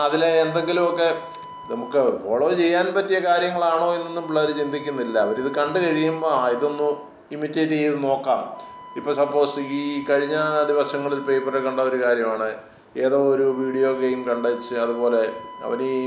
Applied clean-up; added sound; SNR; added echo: none; Wind instrument, woodwind instrument; 18 dB; none.